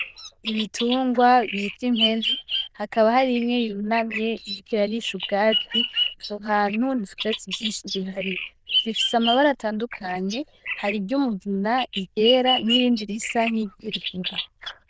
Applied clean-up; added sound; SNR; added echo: neural diffusion model UNIVERSE++.